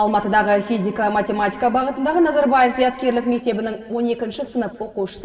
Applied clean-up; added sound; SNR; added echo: none; Organ; 18 dB; reverberation time 2.4 s.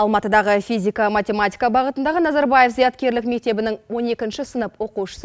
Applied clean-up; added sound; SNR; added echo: none; none; none; none.